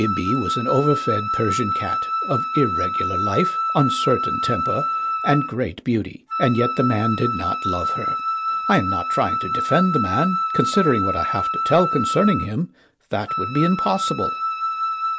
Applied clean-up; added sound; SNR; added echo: none; Wind instrument, woodwind instrument; 1 dB; none.